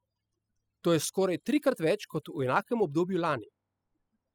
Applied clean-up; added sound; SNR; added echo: classical method spectral subtraction.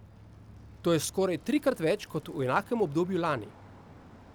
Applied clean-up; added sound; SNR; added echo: none; Bicycle; 20 dB; none.